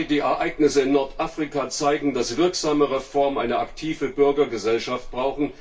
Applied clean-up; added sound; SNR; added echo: none; Bird vocalization, bird call, bird song; 19 dB; reverberation time 0.2 s.